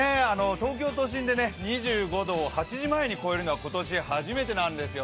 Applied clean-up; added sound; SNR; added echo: none; none; none; none.